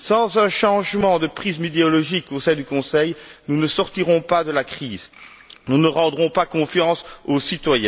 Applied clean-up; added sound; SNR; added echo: none; none; none; none.